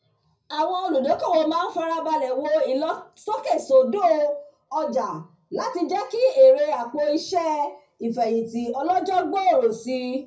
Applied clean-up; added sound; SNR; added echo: none; none; none; reverberation time 0.4 s.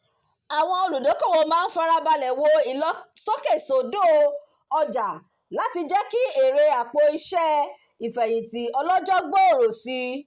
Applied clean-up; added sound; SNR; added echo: none; none; none; none.